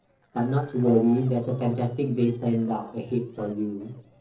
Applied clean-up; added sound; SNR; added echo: neural separator model SepFormer DNS4.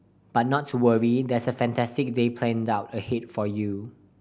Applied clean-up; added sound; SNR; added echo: none; none; none; none.